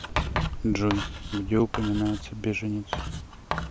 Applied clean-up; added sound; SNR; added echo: none; Writing; 5 dB; none.